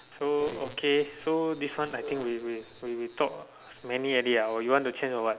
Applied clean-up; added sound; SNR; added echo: none; none; none; none.